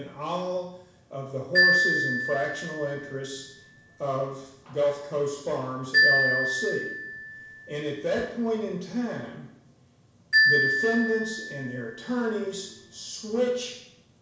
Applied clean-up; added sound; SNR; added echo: none; Marimba, xylophone; -2 dB; reverberation time 0.7 s.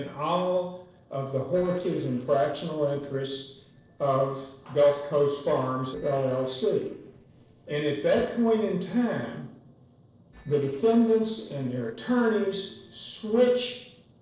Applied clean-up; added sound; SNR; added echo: neural separator model SepFormer DNS4.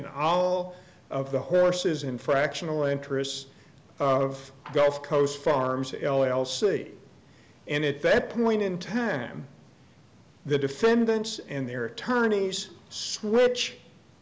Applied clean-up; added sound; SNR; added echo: none; none; none; none.